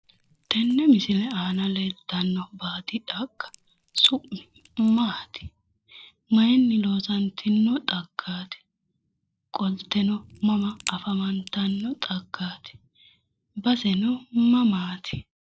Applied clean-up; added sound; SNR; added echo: neural separator model SepFormer DNS4.